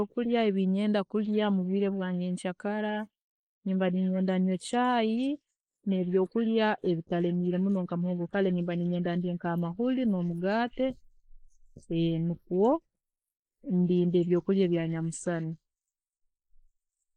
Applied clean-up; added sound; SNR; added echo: neural mask model Resemble Enhance denoiser.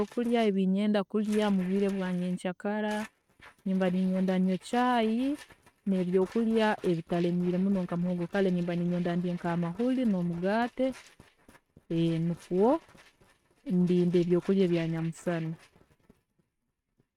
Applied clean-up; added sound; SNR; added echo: neural mask model RNNoise.